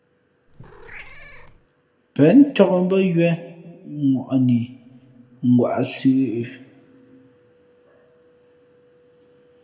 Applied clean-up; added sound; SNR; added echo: none; Meow / Purr; 19 dB; reverberation time 1.2 s.